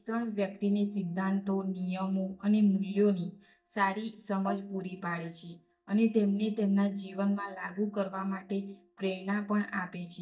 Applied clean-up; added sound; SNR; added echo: neural mask model DeepFilterNet 3.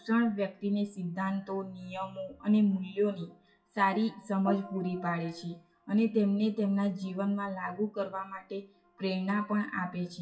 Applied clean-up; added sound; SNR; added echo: classical method WPE with log-MMSE.